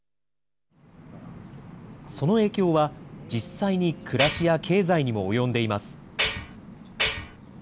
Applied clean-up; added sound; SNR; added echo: none; Tools; 0 dB; none.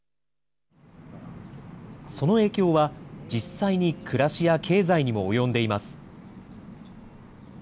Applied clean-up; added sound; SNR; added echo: none; none; none; none.